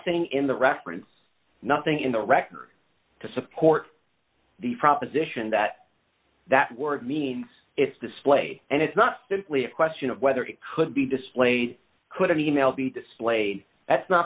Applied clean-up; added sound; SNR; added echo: none; none; none; none.